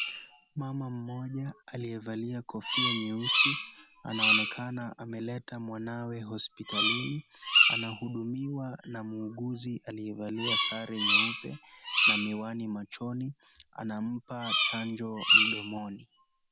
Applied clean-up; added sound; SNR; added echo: none; Bird vocalization, bird call, bird song; -5 dB; none.